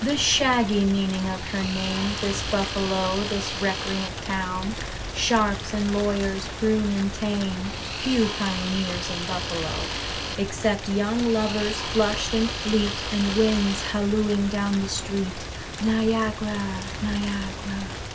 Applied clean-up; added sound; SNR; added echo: none; Rain + Tools; 6 dB; none.